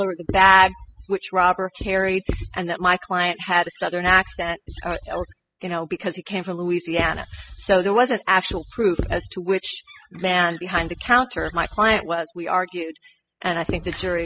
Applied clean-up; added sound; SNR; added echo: classical method spectral subtraction.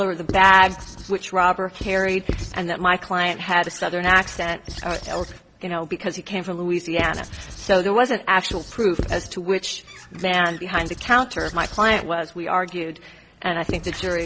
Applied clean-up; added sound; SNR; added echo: none; Squeak / Writing; 13 dB; none.